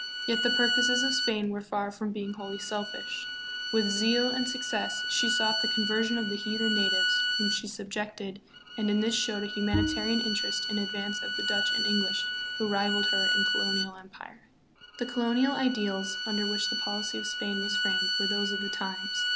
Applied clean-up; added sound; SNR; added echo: none; Bowed string instrument + Bowed string instrument; -1 dB; none.